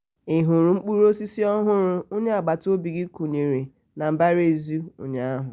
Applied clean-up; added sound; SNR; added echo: none; none; none; none.